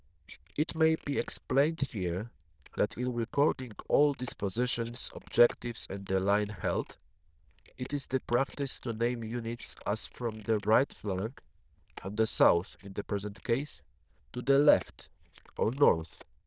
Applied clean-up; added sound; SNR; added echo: neural diffusion model UNIVERSE++.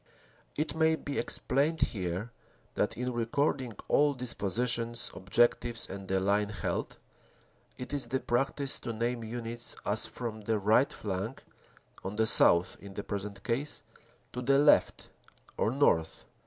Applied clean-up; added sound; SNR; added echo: none; none; none; none.